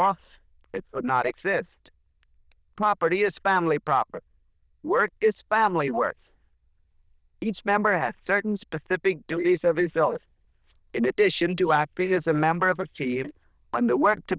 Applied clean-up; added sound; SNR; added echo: neural diffusion model UNIVERSE++.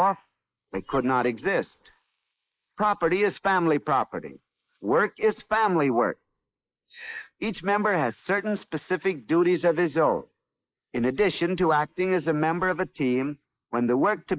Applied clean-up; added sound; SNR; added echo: neural mask model Resemble Enhance denoiser.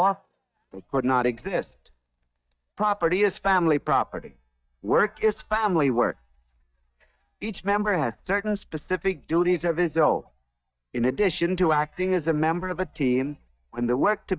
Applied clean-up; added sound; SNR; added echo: neural mask model DeepFilterNet 3.